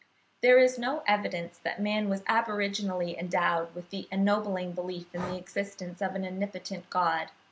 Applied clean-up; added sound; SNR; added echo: none; Breathing; 20 dB; none.